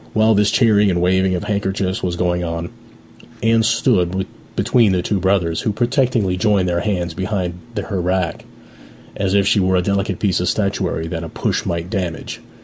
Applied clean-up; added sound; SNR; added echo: none; none; none; none.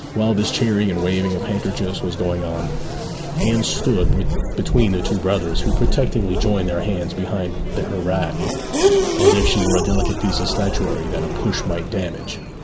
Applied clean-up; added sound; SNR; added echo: none; Race car, auto racing / Accelerating, revving, vroom; 0 dB; none.